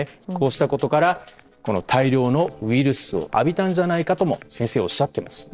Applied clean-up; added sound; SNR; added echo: neural separator model SepFormer DNS4.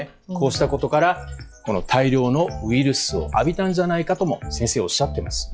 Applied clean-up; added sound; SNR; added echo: classical method log-MMSE.